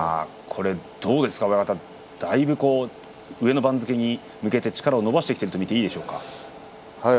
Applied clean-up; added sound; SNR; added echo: none; none; none; none.